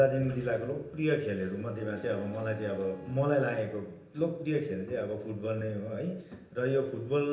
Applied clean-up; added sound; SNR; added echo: none; Bowed string instrument; 19 dB; reverberation time 0.8 s.